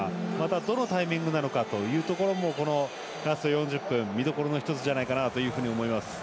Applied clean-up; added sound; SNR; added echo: none; Brass instrument; 17 dB; none.